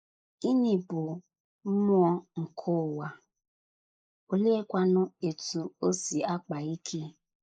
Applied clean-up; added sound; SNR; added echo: neural mask model Resemble Enhance denoiser.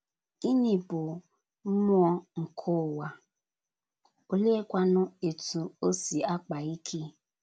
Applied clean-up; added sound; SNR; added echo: none; none; none; none.